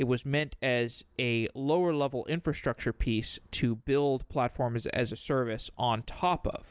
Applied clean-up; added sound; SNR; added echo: none; none; none; none.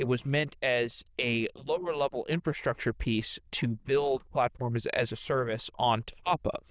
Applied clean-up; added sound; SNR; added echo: neural diffusion model UNIVERSE++.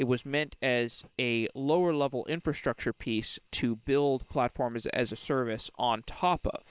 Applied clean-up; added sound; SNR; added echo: neural separator model SepFormer WHAM!.